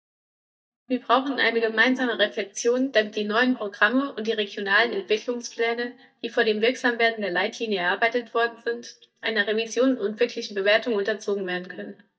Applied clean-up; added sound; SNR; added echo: neural mask model DeepFilterNet 3.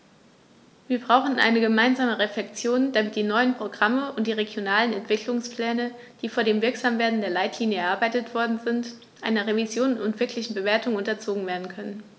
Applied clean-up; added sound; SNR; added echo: none; none; none; none.